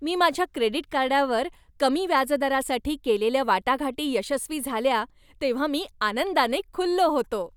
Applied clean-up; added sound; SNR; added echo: none; none; none; none.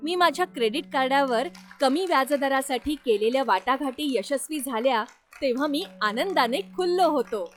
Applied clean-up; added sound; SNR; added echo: classical method log-MMSE.